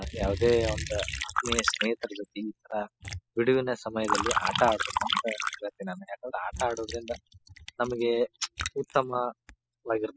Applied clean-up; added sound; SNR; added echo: classical method spectral subtraction.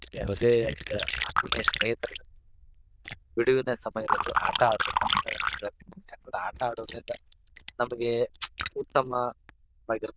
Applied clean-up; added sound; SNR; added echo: neural diffusion model UNIVERSE++.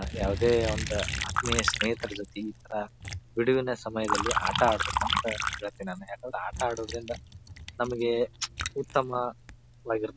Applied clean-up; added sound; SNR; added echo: none; Liquid; 3 dB; none.